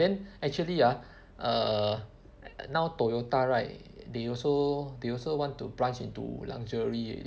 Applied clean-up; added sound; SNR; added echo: none; none; none; none.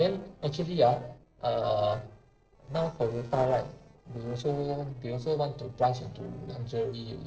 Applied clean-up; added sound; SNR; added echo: neural separator model SepFormer DNS4.